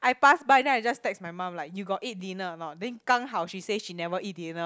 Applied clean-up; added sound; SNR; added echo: none; none; none; none.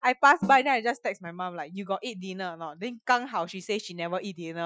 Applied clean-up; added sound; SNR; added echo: classical method Wiener filter.